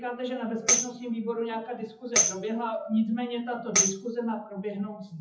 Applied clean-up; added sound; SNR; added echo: classical method WPE with log-MMSE.